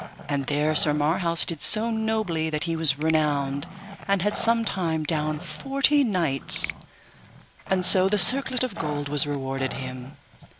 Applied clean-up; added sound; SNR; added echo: none; Finger snapping + Growling; 16 dB; none.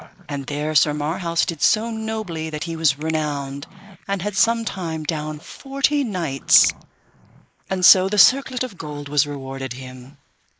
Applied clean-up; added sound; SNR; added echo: neural mask model Resemble Enhance denoiser.